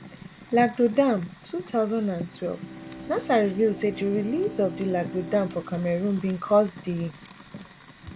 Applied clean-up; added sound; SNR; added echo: none; Fire + Bowed string instrument; 14 dB; none.